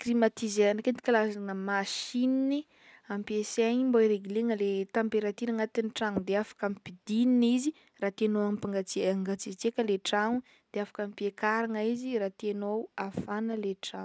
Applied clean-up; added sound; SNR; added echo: none; none; none; none.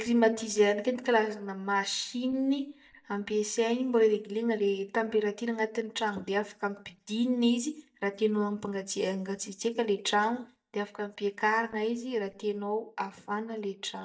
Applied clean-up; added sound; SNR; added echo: neural mask model DeepFilterNet 3.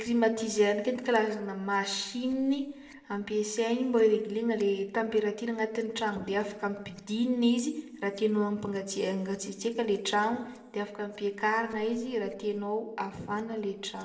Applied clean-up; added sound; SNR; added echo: neural separator model SepFormer DNS4.